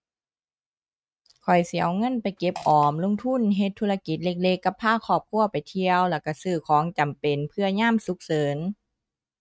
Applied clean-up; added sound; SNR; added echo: neural mask model RNNoise.